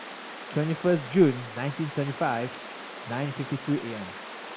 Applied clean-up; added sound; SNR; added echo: none; Water; 11 dB; none.